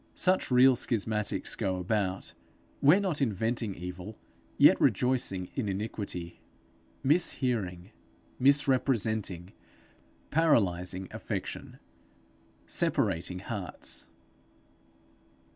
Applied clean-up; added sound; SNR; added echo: none; none; none; none.